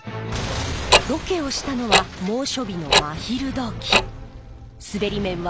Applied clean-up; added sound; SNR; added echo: none; Tick-tock; -2 dB; none.